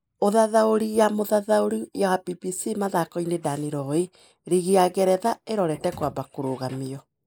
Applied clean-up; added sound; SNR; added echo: neural mask model Resemble Enhance denoiser.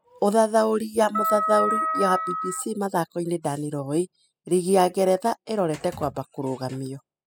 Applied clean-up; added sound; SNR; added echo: classical method spectral subtraction.